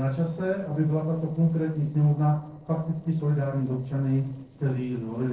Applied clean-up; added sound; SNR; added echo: neural separator model SepFormer DNS4.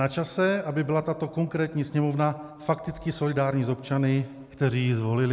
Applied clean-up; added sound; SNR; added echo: none; none; none; none.